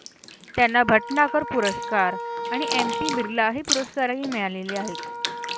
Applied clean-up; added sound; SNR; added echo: none; Bathtub (filling or washing) + Wind instrument, woodwind instrument; 6 dB; none.